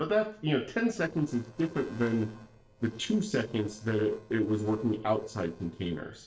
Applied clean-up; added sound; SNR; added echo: neural separator model SepFormer DNS4.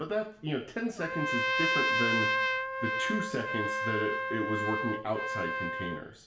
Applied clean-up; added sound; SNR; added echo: none; Trumpet; -2 dB; reverberation time 0.7 s.